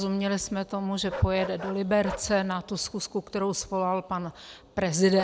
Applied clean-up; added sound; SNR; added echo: none; Bark; 15 dB; none.